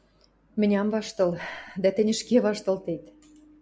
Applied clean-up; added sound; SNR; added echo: none; none; none; none.